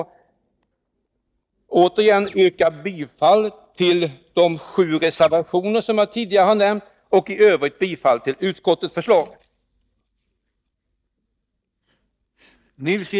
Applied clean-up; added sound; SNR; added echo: neural mask model DeepFilterNet 3.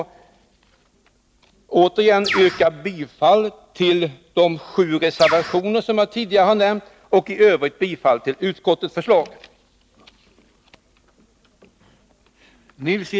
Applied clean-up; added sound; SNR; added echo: none; Bird; 5 dB; none.